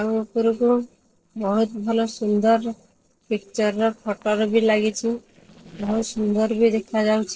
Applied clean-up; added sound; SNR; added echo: neural separator model SepFormer DNS4.